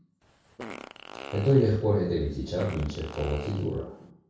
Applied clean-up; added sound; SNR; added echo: none; Fart; 15 dB; reverberation time 0.6 s.